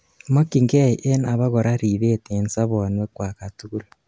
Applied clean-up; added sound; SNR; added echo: none; none; none; none.